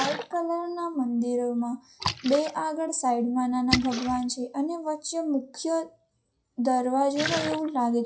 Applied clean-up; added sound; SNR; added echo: classical method WPE with log-MMSE.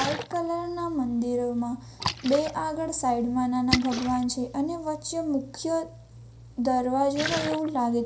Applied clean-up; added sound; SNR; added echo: none; Splash, splatter; 9 dB; reverberation time 0.3 s.